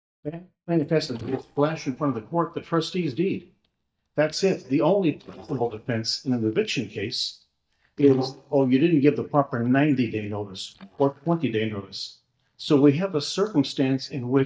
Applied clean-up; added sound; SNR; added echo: neural mask model DeepFilterNet 3.